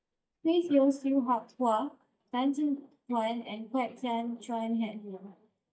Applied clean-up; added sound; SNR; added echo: neural mask model DeepFilterNet 3.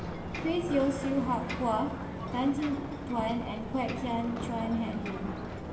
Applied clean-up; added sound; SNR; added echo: none; Ocean; 5 dB; reverberation time 2.2 s.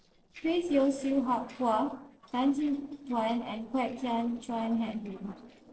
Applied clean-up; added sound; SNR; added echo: neural separator model SepFormer DNS4.